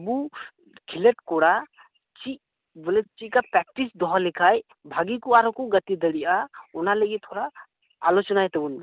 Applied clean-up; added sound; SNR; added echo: none; none; none; none.